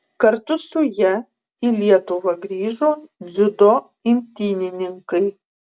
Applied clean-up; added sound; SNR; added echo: none; none; none; none.